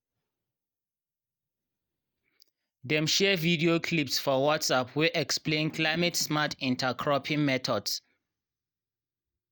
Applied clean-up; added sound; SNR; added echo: neural mask model DeepFilterNet 3.